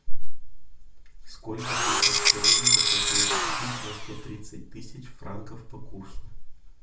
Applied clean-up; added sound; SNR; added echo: none; Tools; -1 dB; reverberation time 0.3 s.